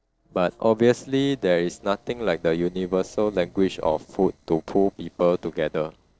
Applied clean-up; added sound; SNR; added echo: neural separator model SepFormer DNS4.